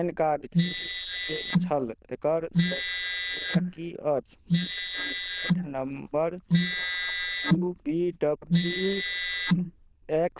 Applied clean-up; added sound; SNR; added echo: neural diffusion model UNIVERSE++.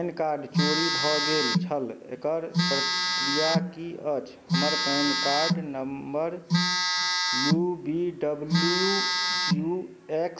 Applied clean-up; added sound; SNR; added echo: none; Telephone; -2 dB; none.